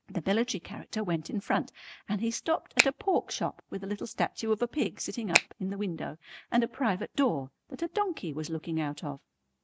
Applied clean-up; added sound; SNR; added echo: none; Finger snapping; -4 dB; none.